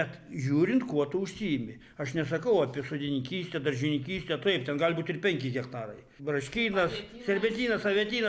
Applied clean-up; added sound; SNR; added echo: none; none; none; none.